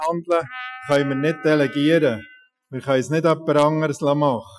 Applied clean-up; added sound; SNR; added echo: classical method Wiener filter.